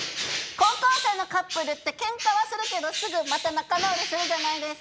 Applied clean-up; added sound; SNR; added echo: none; Bird; 6 dB; none.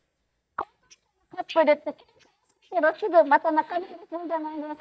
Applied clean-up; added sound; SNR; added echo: neural mask model DeepFilterNet 3.